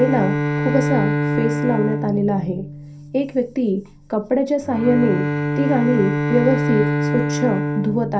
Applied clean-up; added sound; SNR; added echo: none; Bowed string instrument; 2 dB; reverberation time 0.3 s.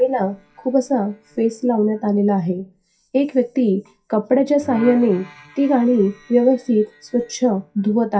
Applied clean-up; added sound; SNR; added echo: classical method WPE with log-MMSE.